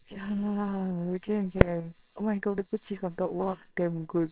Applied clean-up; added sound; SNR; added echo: neural separator model SepFormer WHAMR!.